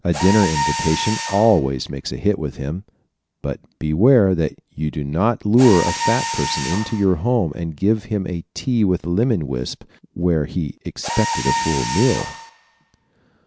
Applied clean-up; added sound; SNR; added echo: none; Mechanisms; 9 dB; none.